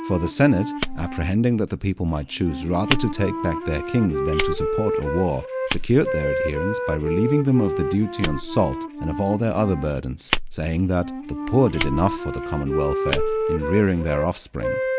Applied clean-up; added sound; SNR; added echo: none; Fire + Wind instrument, woodwind instrument; 4 dB; none.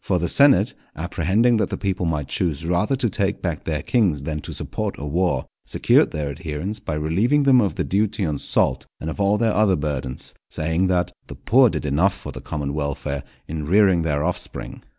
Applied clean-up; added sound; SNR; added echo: none; none; none; none.